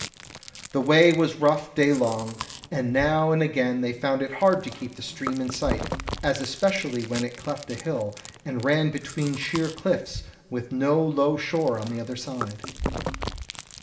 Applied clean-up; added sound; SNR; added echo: none; Chewing, mastication; 12 dB; reverberation time 1.6 s.